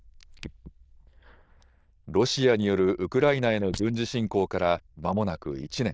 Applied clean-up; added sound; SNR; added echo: neural diffusion model UNIVERSE++.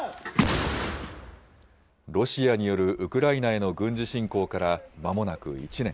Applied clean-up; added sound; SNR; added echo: none; none; none; none.